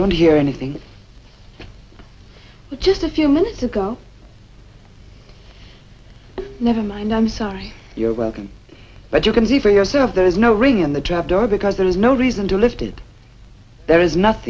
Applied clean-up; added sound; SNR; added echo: none; none; none; none.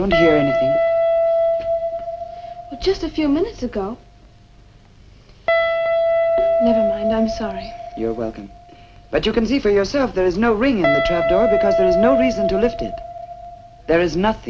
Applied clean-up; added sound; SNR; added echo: none; Guitar; 0 dB; none.